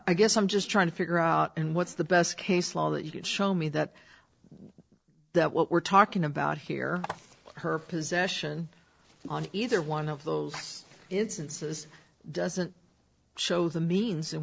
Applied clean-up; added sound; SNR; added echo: neural separator model SepFormer DNS4.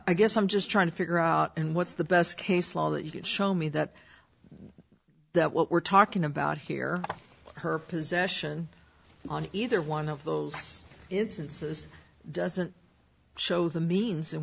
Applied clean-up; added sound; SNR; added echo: none; Telephone; 14 dB; none.